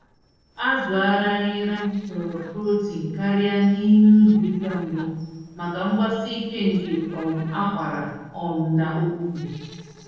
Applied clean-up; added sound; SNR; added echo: neural separator model SepFormer DNS4.